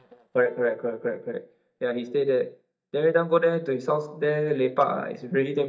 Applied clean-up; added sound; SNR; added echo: neural mask model DeepFilterNet 3.